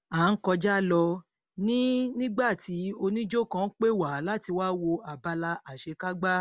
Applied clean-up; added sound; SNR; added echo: none; none; none; none.